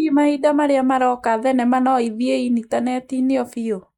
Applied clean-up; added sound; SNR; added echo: neural mask model Resemble Enhance denoiser.